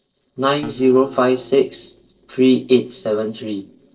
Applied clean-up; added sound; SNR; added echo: neural separator model SepFormer DNS4.